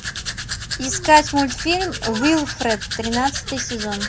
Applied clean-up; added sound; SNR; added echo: none; Domestic sounds, home sounds; 7 dB; none.